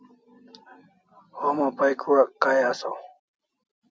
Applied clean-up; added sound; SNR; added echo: none; none; none; none.